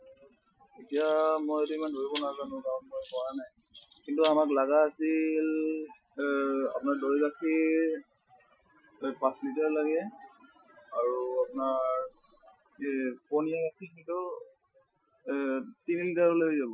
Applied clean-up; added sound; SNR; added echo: classical method Wiener filter.